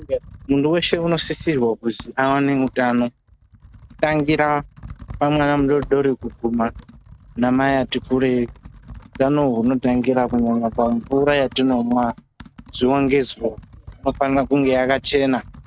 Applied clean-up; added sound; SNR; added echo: none; Computer keyboard; 19 dB; none.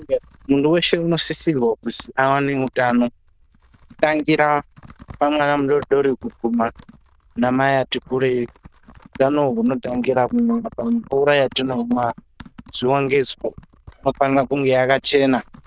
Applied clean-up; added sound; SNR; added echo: neural diffusion model UNIVERSE++.